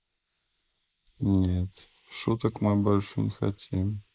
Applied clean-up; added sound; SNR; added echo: neural mask model Resemble Enhance denoiser.